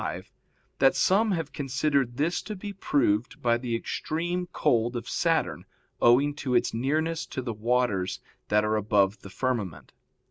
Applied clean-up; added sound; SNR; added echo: none; none; none; none.